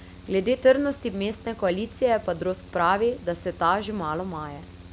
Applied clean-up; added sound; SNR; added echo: none; Mechanical fan; 19 dB; none.